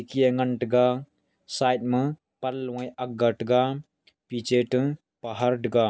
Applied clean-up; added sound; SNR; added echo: none; none; none; none.